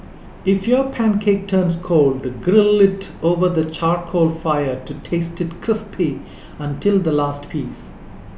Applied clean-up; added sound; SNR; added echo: none; none; none; none.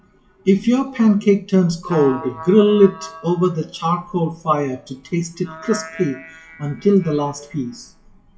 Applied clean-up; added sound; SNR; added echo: classical method WPE with log-MMSE.